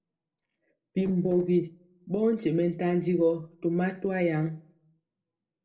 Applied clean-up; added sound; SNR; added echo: neural separator model SepFormer DNS4.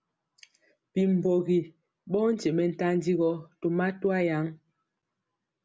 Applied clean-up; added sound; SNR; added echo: none; none; none; none.